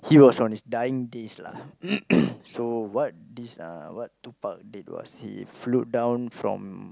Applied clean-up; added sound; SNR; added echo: none; none; none; none.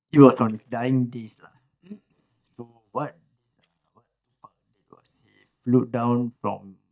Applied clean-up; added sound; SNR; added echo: neural mask model DeepFilterNet 3.